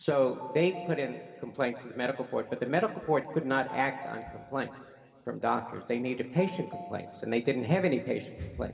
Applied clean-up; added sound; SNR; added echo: none; Telephone; 17 dB; reverberation time 1.9 s.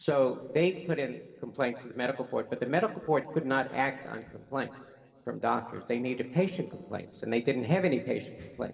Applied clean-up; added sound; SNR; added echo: neural separator model SepFormer DNS4.